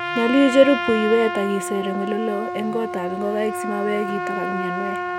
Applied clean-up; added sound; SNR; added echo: none; Trumpet; 5 dB; none.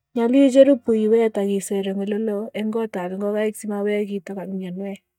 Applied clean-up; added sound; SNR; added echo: neural mask model DeepFilterNet 3.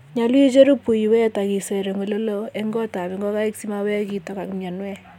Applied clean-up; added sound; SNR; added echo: none; none; none; none.